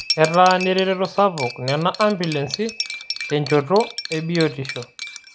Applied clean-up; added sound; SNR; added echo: none; Cutlery, silverware; 10 dB; none.